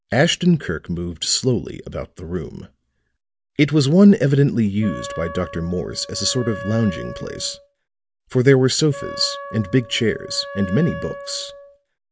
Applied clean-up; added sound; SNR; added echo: none; Wind instrument, woodwind instrument; 14 dB; none.